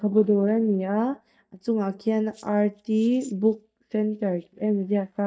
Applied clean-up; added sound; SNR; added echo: neural mask model DeepFilterNet 3.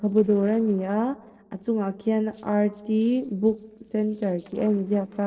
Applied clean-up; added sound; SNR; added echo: neural separator model SepFormer DNS4.